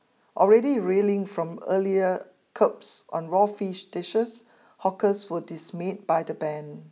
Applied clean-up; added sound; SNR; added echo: none; none; none; none.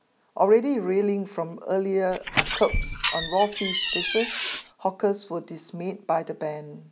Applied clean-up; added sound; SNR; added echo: none; Door; 1 dB; none.